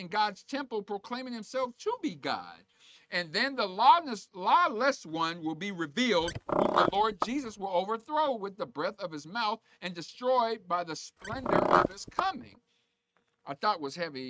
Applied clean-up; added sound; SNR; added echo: neural mask model RNNoise.